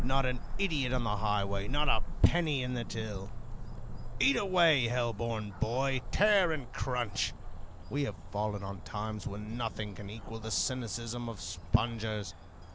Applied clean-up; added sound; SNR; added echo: none; Cricket / Motor vehicle (road); 3 dB; none.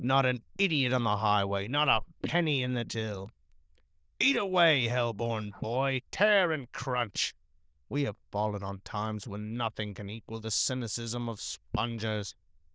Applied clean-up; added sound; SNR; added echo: neural diffusion model UNIVERSE++.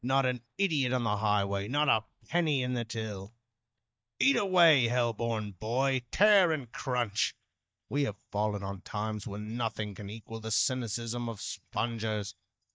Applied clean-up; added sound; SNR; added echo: neural mask model DeepFilterNet 3.